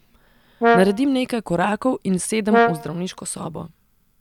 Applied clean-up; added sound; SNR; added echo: none; Brass instrument; 1 dB; none.